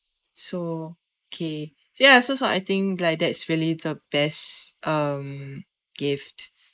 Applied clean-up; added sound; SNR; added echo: neural mask model Resemble Enhance denoiser.